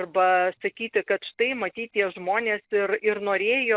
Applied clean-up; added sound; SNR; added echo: none; none; none; none.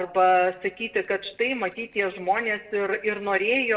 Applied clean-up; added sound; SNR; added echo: neural separator model SepFormer DNS4.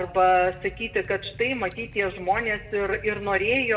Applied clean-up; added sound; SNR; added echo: none; Liquid; 18 dB; reverberation time 0.8 s.